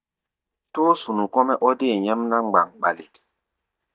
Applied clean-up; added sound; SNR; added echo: neural mask model DeepFilterNet 3.